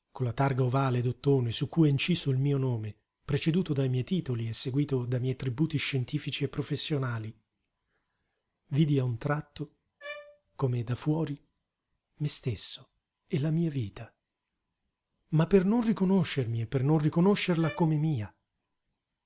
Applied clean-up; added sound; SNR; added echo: none; Bowed string instrument; 19 dB; none.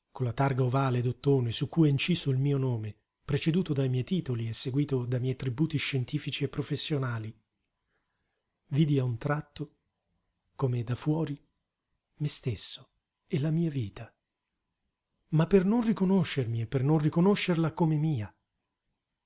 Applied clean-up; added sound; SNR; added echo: none; none; none; none.